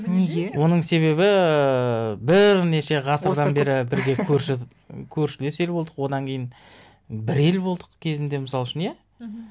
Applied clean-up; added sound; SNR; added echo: none; none; none; none.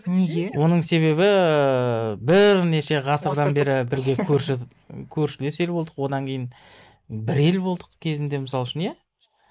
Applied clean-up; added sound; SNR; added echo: neural mask model Resemble Enhance denoiser.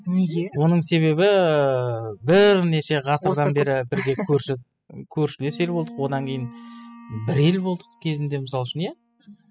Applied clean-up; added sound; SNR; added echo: classical method spectral subtraction.